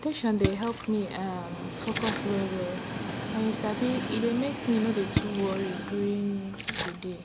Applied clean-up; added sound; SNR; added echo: none; Splash, splatter + Train; 4 dB; none.